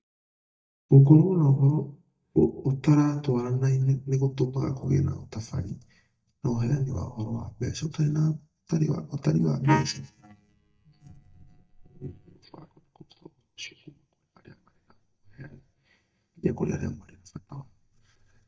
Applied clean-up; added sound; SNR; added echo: neural mask model DeepFilterNet 3.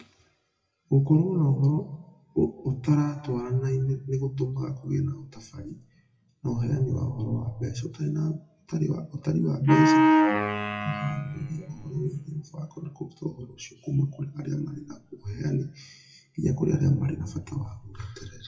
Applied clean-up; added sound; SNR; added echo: classical method WPE with log-MMSE.